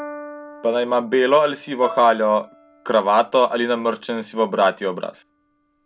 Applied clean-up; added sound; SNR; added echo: none; Bowed string instrument + Piano; 20 dB; none.